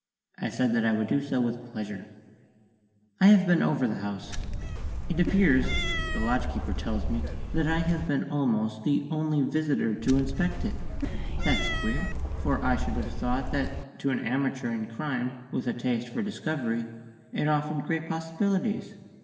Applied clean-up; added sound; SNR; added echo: none; Cat; 1 dB; reverberation time 3.0 s.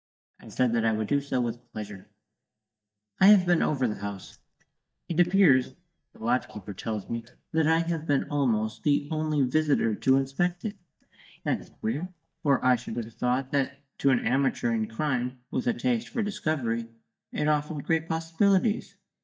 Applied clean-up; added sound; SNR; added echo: neural mask model DeepFilterNet 3.